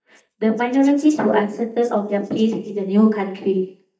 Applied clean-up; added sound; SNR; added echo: neural mask model DeepFilterNet 3.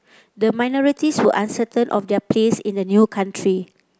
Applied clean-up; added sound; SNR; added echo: none; none; none; none.